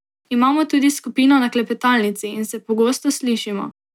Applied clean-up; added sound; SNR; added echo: none; none; none; none.